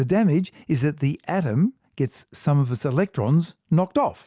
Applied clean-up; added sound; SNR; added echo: none; none; none; none.